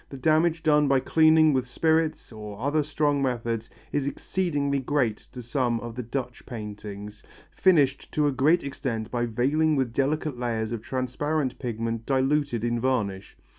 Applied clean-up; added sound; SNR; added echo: none; none; none; none.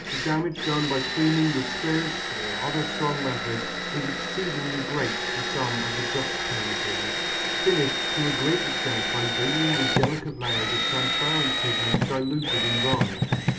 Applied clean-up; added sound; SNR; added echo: none; Drill; -2 dB; reverberation time 0.4 s.